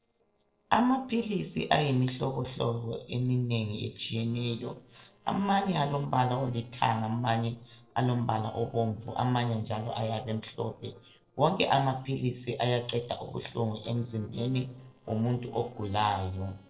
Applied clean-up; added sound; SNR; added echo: neural separator model SepFormer DNS4.